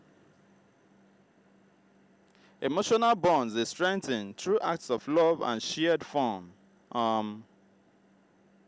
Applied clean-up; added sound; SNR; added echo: none; none; none; none.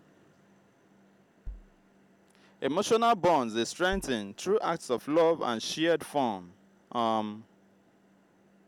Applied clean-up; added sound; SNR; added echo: none; Bass drum; 14 dB; none.